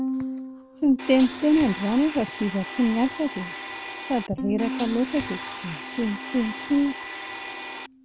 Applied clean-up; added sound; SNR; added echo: none; Bowed string instrument + Domestic sounds, home sounds; 8 dB; none.